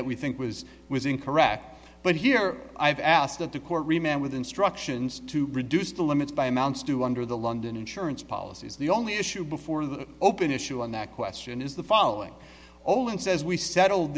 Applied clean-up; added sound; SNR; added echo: none; none; none; none.